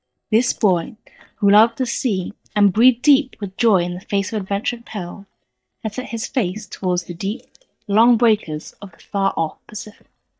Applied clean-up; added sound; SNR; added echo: neural mask model DeepFilterNet 3.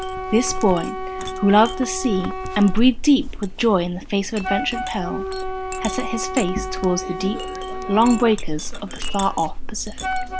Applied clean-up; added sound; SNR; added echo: none; Wind instrument, woodwind instrument + Chink, clink; 5 dB; none.